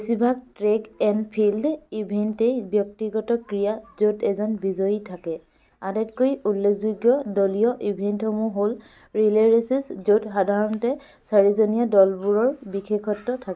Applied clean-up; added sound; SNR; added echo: none; none; none; none.